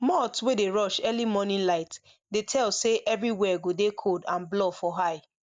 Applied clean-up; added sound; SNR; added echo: none; none; none; none.